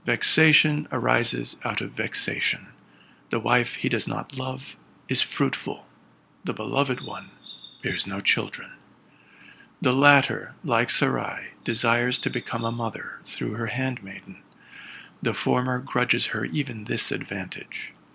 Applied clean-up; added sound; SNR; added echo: none; Bird vocalization, bird call, bird song; 18 dB; none.